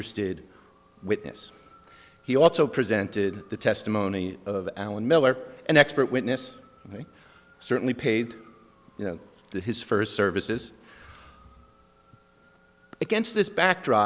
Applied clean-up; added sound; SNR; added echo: none; none; none; none.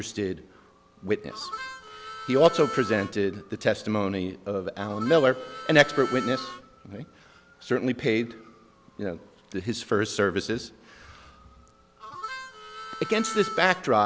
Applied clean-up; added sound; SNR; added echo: none; Harmonica; 10 dB; none.